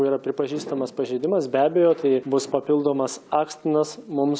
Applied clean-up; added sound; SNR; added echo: none; none; none; none.